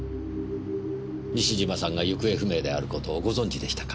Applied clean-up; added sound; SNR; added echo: none; none; none; none.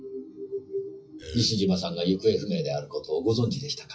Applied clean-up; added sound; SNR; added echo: classical method WPE with log-MMSE.